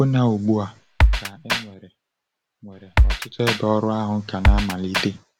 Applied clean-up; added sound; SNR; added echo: none; Drum kit; -4 dB; none.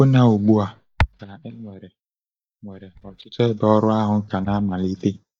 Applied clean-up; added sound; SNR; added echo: neural mask model DeepFilterNet 3.